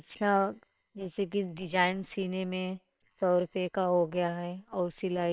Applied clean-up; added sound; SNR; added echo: neural separator model SepFormer WHAM!.